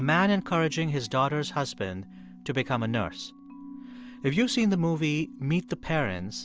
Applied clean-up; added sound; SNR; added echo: none; none; none; none.